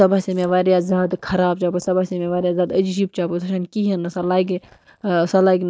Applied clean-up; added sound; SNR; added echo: neural mask model DeepFilterNet 3.